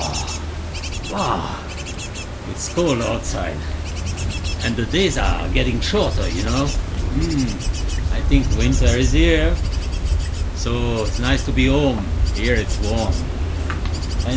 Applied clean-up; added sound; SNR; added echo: none; Wind / Bird / Insect; -2 dB; none.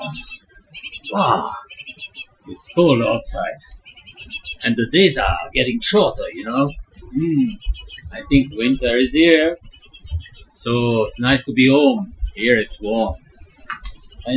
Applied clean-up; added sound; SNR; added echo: classical method Wiener filter.